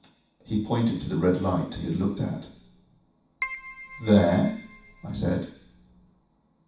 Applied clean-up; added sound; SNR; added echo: none; Keyboard (musical); 12 dB; reverberation time 0.7 s.